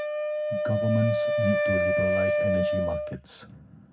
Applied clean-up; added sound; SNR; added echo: none; Wind instrument, woodwind instrument; -4 dB; reverberation time 0.4 s.